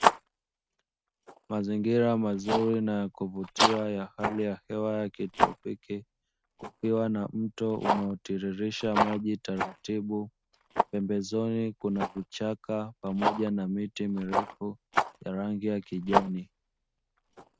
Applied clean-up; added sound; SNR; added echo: neural mask model RNNoise.